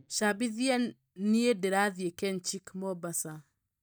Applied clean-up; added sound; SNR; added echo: neural mask model DeepFilterNet 3.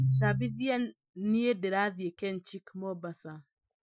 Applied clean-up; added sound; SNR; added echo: classical method Wiener filter.